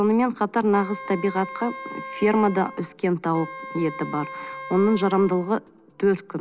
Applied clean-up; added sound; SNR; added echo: none; Wind instrument, woodwind instrument; 13 dB; none.